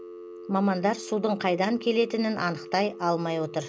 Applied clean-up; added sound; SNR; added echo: none; Telephone; 15 dB; none.